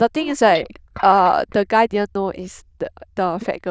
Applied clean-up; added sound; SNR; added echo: neural diffusion model UNIVERSE++.